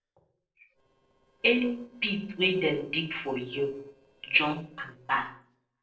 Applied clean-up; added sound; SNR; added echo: neural separator model SepFormer DNS4.